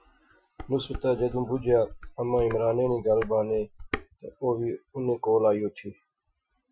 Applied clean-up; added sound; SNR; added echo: classical method Wiener filter.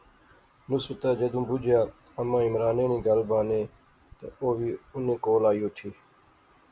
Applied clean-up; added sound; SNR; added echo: none; none; none; none.